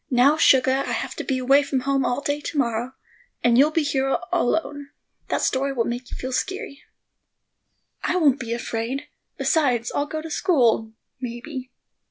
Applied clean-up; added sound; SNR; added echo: none; none; none; none.